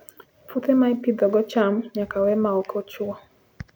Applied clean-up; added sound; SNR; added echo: none; none; none; none.